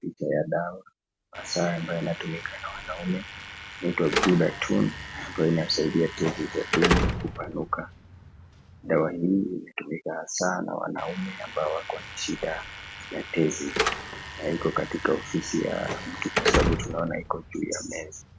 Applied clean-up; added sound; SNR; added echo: none; Slam / Alarm; 4 dB; none.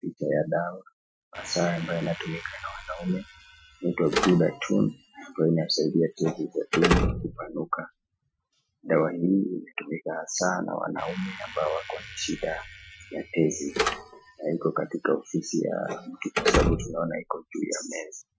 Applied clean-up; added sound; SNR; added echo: classical method Wiener filter.